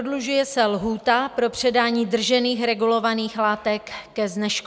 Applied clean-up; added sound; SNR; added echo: none; none; none; none.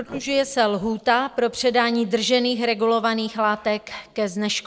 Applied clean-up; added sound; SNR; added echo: neural separator model SepFormer DNS4.